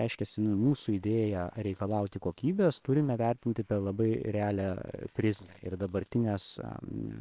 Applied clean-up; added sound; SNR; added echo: neural separator model SepFormer WHAMR!.